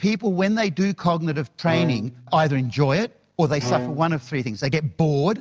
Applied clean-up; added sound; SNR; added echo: none; Bowed string instrument; 11 dB; none.